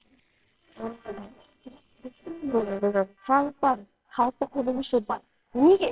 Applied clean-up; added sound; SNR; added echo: neural separator model SepFormer WHAMR!.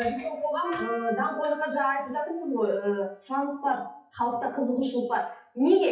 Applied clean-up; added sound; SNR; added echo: classical method WPE with log-MMSE.